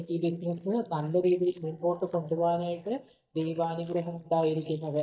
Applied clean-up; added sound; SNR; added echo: neural mask model DeepFilterNet 3.